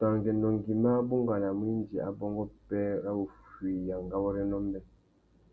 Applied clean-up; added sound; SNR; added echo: none; none; none; none.